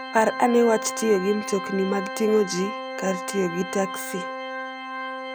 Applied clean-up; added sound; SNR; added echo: none; Organ; 8 dB; none.